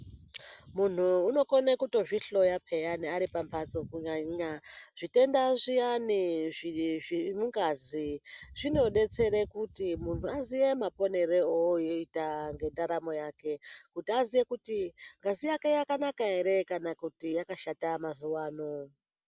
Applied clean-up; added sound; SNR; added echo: none; none; none; none.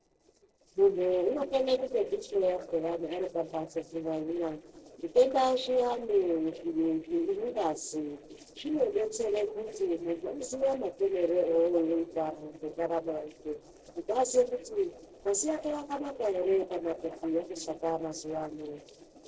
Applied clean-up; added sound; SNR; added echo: neural separator model SepFormer DNS4.